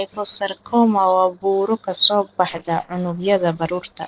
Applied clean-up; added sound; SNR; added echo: neural separator model SepFormer DNS4.